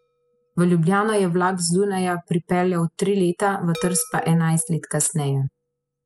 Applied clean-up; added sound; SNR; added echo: classical method spectral subtraction.